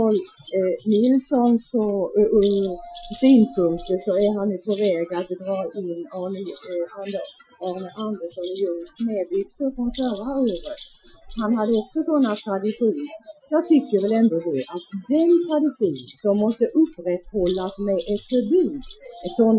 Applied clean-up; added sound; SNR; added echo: classical method Wiener filter.